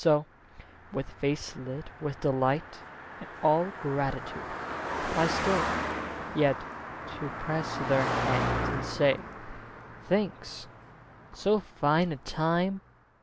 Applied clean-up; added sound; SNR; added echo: none; Car passing by; 5 dB; none.